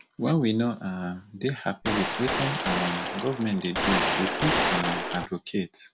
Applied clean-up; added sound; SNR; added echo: none; Gunshot, gunfire; -1 dB; none.